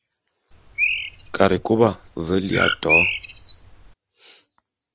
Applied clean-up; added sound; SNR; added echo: none; Bird; -4 dB; none.